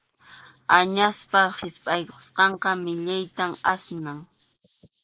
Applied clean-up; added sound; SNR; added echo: neural mask model Resemble Enhance denoiser.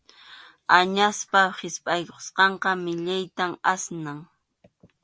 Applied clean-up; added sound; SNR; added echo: none; none; none; none.